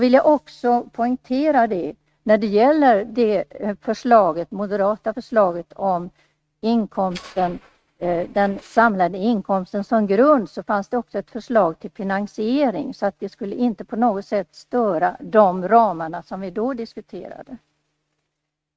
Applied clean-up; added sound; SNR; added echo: neural mask model RNNoise.